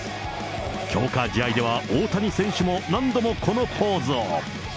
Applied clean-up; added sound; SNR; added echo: none; Growling; 15 dB; none.